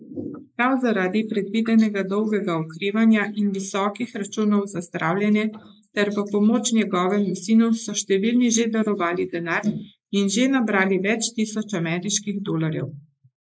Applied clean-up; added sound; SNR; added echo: neural mask model Resemble Enhance denoiser.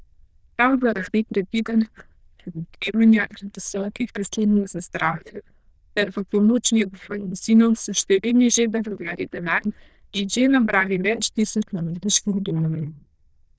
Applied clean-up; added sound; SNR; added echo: neural diffusion model UNIVERSE++.